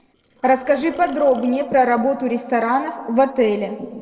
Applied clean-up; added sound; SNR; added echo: neural separator model SepFormer DNS4.